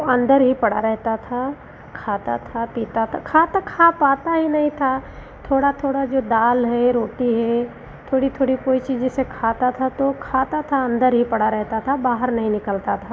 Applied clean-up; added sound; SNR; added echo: none; none; none; none.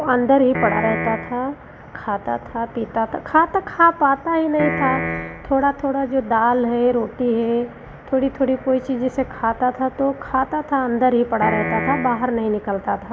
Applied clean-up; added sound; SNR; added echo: none; Piano; 5 dB; none.